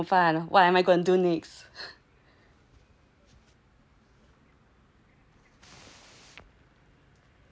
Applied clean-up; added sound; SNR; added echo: none; none; none; none.